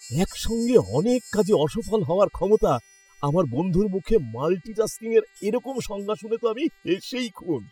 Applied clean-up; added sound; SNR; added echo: classical method spectral subtraction.